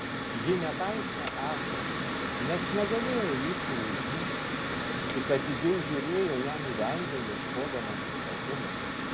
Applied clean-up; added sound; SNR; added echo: none; Mechanical fan; -1 dB; none.